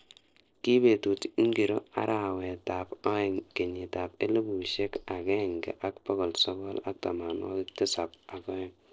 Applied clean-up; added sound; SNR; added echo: neural separator model SepFormer DNS4.